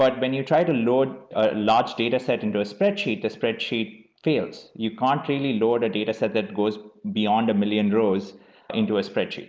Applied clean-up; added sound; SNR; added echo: neural mask model Resemble Enhance denoiser.